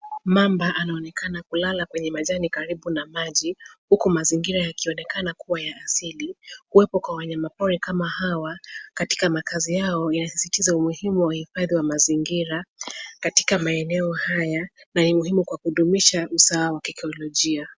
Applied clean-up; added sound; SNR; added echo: none; none; none; none.